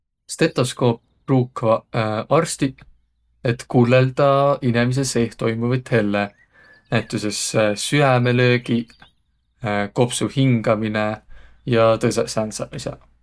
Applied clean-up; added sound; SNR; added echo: neural mask model DeepFilterNet 3.